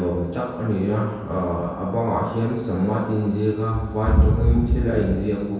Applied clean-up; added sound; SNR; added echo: none; none; none; reverberation time 1.2 s.